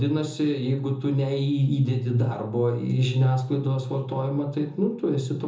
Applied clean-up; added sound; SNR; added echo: none; none; none; reverberation time 0.6 s.